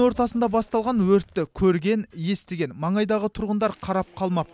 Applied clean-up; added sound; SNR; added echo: none; none; none; none.